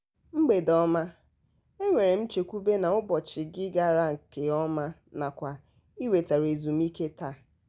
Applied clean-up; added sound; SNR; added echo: none; none; none; none.